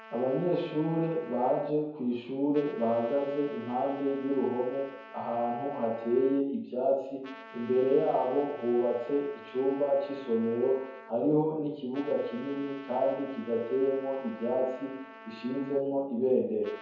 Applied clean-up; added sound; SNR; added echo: none; Trumpet; 19 dB; reverberation time 0.9 s.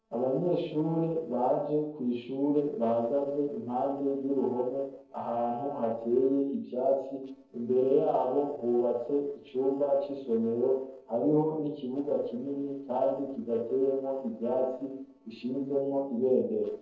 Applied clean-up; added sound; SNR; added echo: neural separator model SepFormer DNS4.